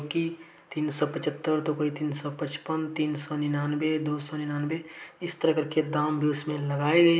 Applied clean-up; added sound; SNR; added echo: none; none; none; none.